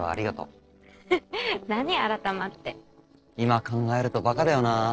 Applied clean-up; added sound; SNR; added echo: neural separator model SepFormer DNS4.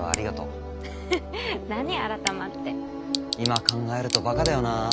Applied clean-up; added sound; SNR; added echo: none; Tick / Bicycle; 5 dB; none.